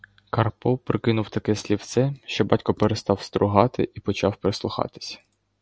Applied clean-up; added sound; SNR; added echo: none; none; none; none.